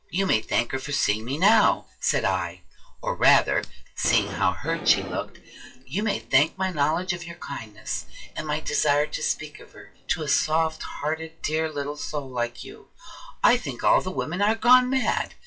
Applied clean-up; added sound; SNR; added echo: classical method WPE with log-MMSE.